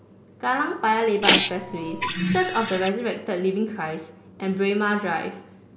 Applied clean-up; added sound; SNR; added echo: none; Printer; -2 dB; none.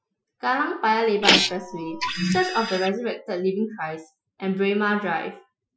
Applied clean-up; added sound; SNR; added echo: classical method Wiener filter.